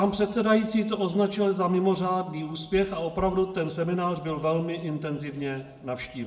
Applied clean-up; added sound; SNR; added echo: none; none; none; reverberation time 0.7 s.